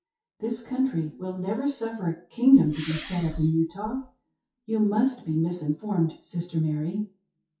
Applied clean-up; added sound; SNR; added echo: classical method WPE with log-MMSE.